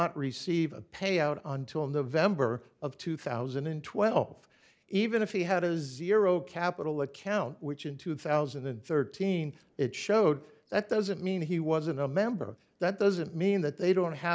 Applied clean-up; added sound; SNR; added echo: none; none; none; none.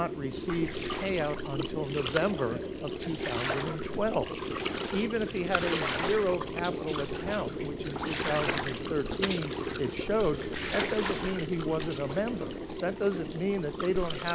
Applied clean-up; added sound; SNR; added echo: none; Gurgling; 1 dB; none.